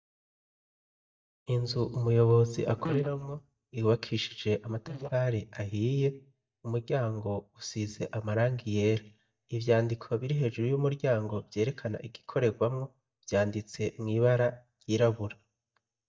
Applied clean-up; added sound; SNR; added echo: neural mask model DeepFilterNet 3.